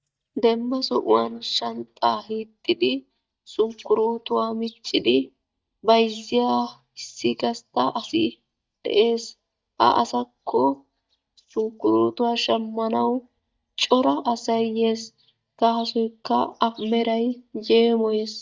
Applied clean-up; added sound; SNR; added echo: neural mask model DeepFilterNet 3.